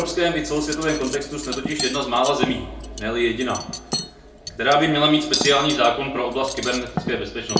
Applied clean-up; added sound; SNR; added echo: none; Cutlery, silverware; 8 dB; reverberation time 0.4 s.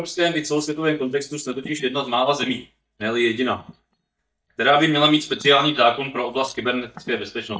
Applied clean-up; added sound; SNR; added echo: neural mask model DeepFilterNet 3.